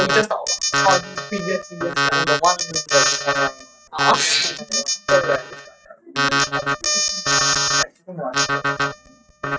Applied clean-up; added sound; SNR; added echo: neural mask model RNNoise.